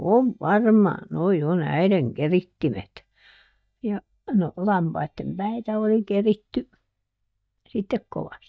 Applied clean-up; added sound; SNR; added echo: neural mask model DeepFilterNet 3.